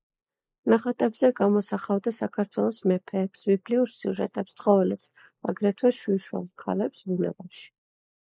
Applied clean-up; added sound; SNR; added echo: neural mask model Resemble Enhance denoiser.